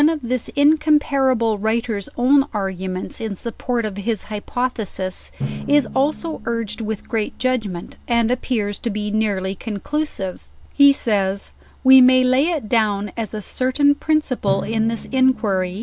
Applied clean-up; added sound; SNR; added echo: none; Drum; 18 dB; none.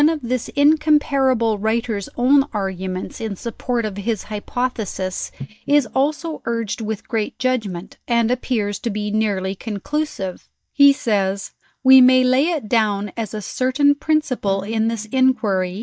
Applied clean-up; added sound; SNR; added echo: neural mask model DeepFilterNet 3.